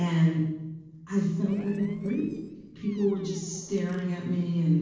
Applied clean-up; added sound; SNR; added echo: neural separator model SepFormer DNS4.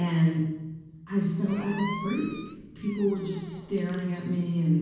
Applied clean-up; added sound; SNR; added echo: none; Squeak; 13 dB; reverberation time 1.2 s.